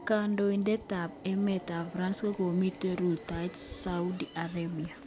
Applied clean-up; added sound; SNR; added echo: none; Subway, metro, underground; 16 dB; none.